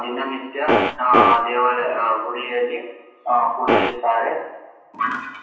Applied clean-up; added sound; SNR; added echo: none; Fart; -4 dB; reverberation time 0.9 s.